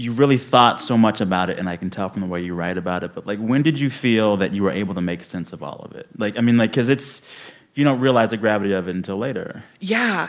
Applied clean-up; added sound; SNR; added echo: none; none; none; none.